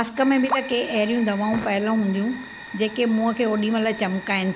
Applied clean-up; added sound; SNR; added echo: none; Fire; 15 dB; none.